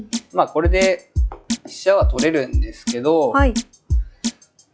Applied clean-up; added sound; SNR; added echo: classical method log-MMSE.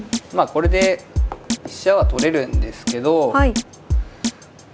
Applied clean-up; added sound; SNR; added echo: none; Drum kit; 2 dB; none.